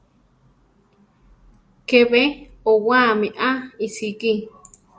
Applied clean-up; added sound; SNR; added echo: none; none; none; none.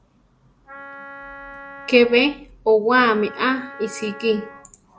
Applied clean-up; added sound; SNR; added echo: none; Wind instrument, woodwind instrument; 18 dB; none.